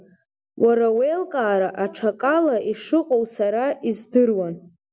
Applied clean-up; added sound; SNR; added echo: none; none; none; none.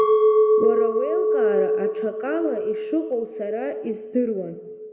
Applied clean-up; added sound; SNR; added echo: none; Chink, clink; -5 dB; reverberation time 1.4 s.